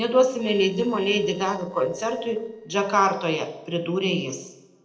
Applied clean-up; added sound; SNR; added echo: neural separator model SepFormer DNS4.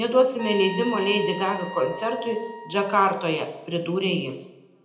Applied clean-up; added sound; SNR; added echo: none; Trumpet; 13 dB; reverberation time 0.7 s.